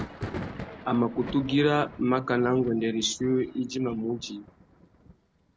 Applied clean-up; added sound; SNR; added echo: none; Thunder; 14 dB; none.